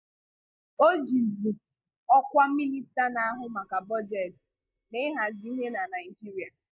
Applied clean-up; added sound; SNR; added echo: neural mask model DeepFilterNet 3.